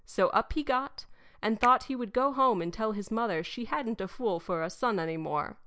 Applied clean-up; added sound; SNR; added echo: neural mask model Resemble Enhance denoiser.